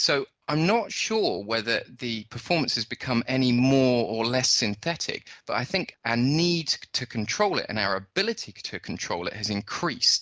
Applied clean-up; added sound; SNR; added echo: none; none; none; none.